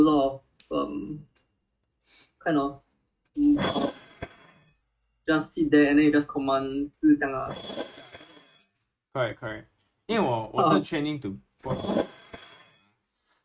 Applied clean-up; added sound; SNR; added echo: neural mask model RNNoise.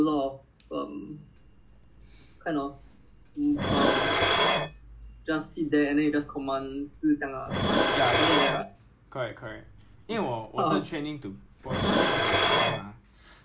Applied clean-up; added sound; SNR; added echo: none; Dishes, pots, and pans; -3 dB; none.